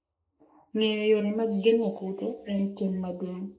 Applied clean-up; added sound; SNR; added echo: neural mask model Resemble Enhance denoiser.